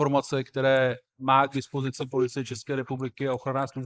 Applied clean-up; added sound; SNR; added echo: neural mask model Resemble Enhance denoiser.